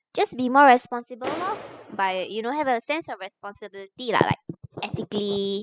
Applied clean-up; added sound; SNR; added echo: classical method spectral subtraction.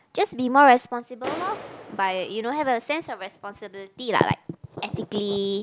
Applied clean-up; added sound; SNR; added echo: none; Clapping; 17 dB; none.